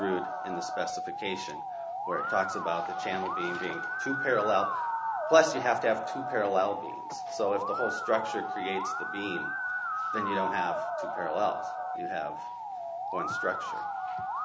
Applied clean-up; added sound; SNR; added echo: none; Musical instrument; 2 dB; none.